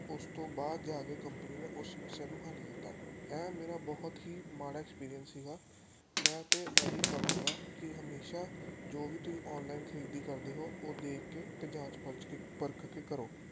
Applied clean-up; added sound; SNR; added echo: none; Fire; -4 dB; none.